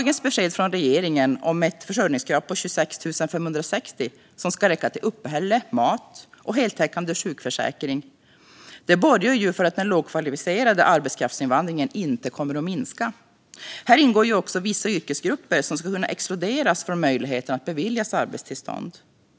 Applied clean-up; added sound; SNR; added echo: none; none; none; none.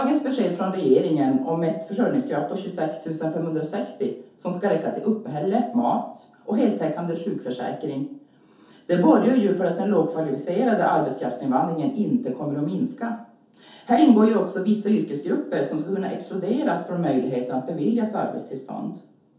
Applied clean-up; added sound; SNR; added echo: none; none; none; reverberation time 0.5 s.